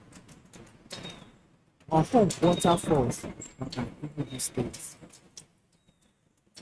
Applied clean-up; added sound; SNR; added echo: neural mask model RNNoise.